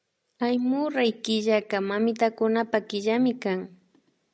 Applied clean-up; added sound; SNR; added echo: none; none; none; none.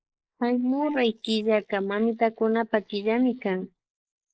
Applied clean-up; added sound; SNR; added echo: neural mask model Resemble Enhance denoiser.